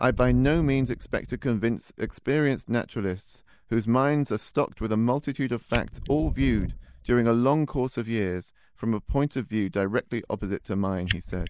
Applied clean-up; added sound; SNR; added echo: neural mask model DeepFilterNet 3.